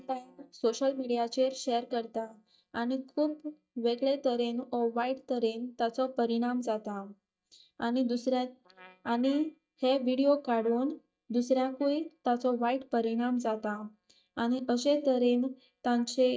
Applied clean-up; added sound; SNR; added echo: neural mask model DeepFilterNet 3.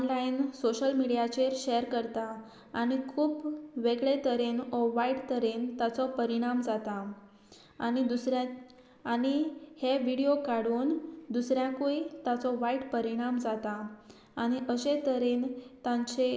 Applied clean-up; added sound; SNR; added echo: none; none; none; none.